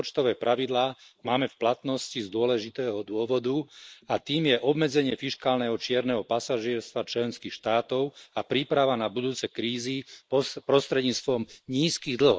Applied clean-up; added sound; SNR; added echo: neural mask model Resemble Enhance denoiser.